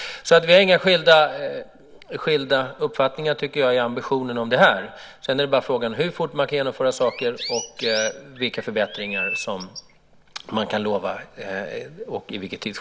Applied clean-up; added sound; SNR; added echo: none; Chirp, tweet; 11 dB; none.